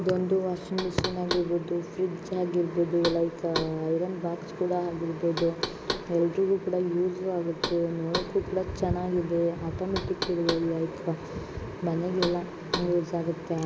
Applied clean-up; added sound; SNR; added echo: none; Knock; 10 dB; none.